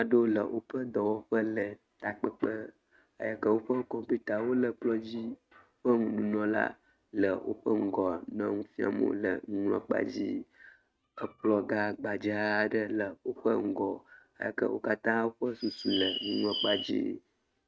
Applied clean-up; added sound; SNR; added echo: neural mask model RNNoise.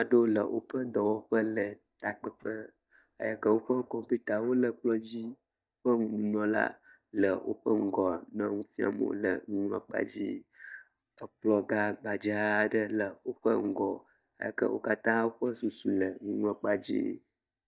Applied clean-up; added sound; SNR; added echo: neural mask model DeepFilterNet 3.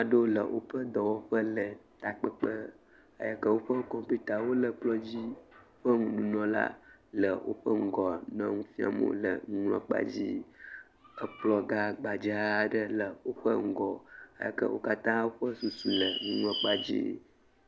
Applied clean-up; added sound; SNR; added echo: none; Bird; 5 dB; none.